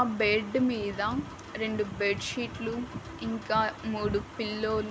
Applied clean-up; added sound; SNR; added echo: none; none; none; none.